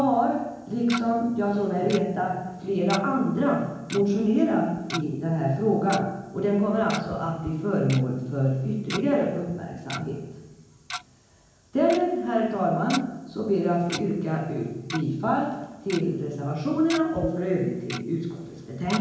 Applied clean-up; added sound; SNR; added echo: none; Tick-tock; 16 dB; reverberation time 1.0 s.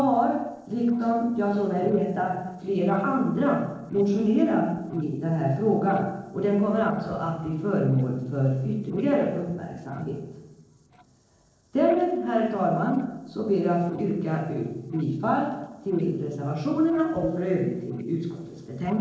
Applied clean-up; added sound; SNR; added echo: neural separator model SepFormer DNS4.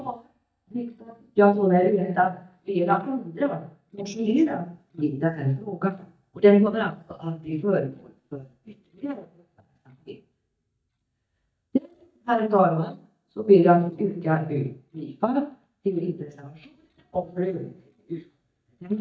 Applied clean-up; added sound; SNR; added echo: neural mask model DeepFilterNet 3.